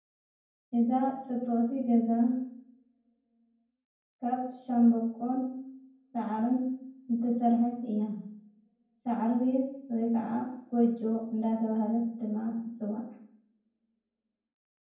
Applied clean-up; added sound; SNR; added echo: none; none; none; reverberation time 0.9 s.